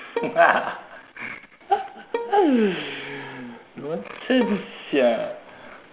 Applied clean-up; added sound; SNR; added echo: none; Bowed string instrument; 12 dB; none.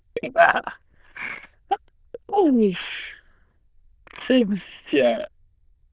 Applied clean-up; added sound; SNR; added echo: neural diffusion model UNIVERSE++.